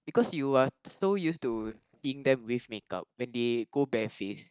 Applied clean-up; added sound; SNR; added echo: neural mask model DeepFilterNet 3.